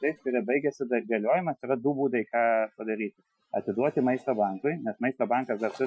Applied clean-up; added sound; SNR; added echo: classical method Wiener filter.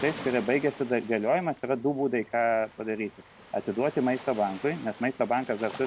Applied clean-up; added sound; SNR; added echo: none; Waves, surf; 17 dB; none.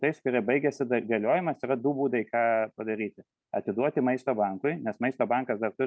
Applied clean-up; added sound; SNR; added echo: none; none; none; none.